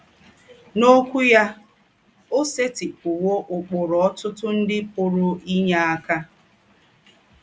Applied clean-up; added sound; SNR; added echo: none; none; none; none.